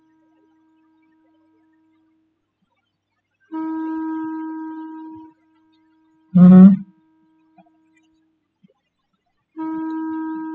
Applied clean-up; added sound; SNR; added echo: classical method spectral subtraction.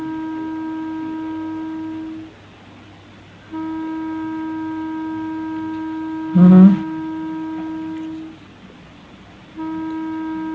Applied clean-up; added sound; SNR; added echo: none; Wind instrument, woodwind instrument; 6 dB; none.